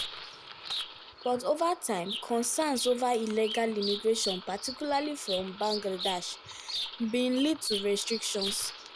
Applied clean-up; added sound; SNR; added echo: none; Bird vocalization, bird call, bird song; 8 dB; none.